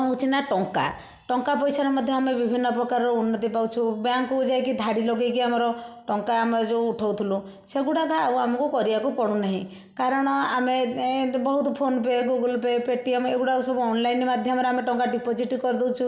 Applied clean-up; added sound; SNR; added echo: none; none; none; none.